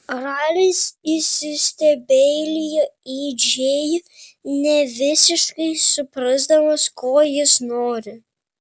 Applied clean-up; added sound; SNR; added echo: none; none; none; none.